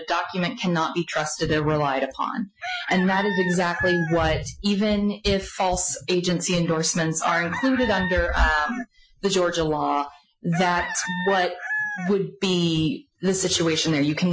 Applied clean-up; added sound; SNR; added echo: classical method Wiener filter.